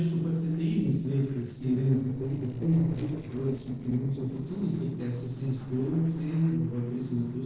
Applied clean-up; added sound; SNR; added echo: neural separator model SepFormer DNS4.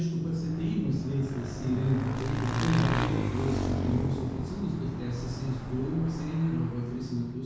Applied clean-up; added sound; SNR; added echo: none; Motorcycle / Engine; 4 dB; reverberation time 1.1 s.